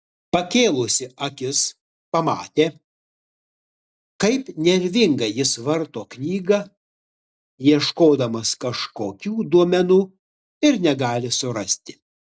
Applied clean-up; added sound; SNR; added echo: none; none; none; none.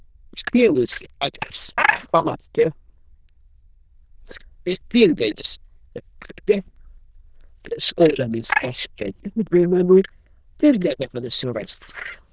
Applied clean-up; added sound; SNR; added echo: neural diffusion model UNIVERSE++.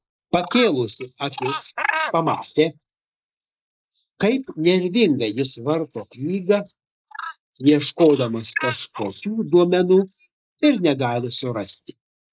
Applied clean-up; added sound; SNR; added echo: neural mask model Resemble Enhance denoiser.